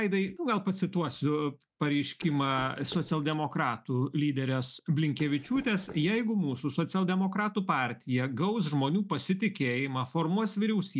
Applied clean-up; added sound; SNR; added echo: none; Run; 19 dB; none.